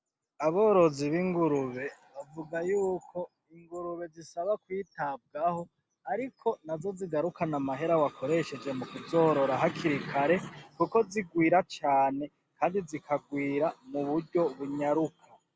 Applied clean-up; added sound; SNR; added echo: none; none; none; none.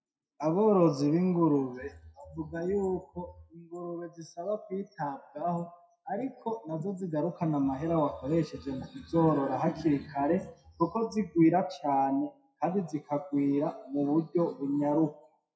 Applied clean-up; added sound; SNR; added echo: classical method WPE with log-MMSE.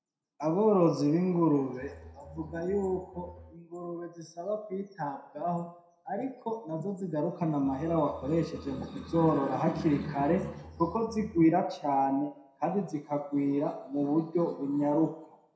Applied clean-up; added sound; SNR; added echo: none; Bowed string instrument; 20 dB; reverberation time 0.6 s.